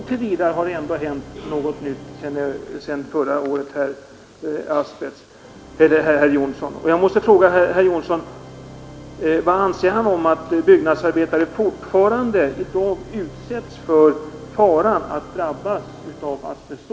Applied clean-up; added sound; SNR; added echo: none; Organ; 20 dB; none.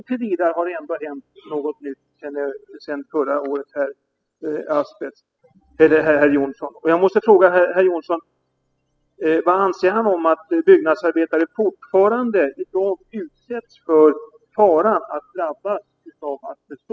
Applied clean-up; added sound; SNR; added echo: classical method spectral subtraction.